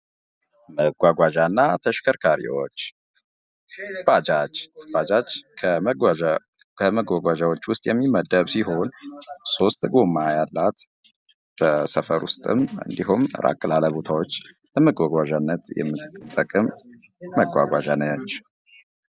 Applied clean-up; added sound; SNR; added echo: neural separator model SepFormer DNS4.